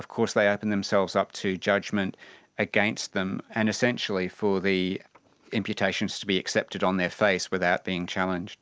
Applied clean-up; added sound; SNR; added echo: none; none; none; none.